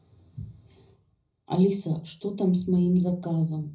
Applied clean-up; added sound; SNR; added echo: none; none; none; reverberation time 0.4 s.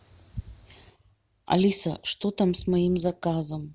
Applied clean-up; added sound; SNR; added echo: none; none; none; none.